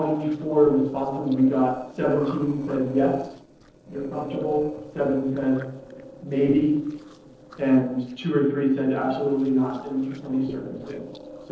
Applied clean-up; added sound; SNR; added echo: neural separator model SepFormer DNS4.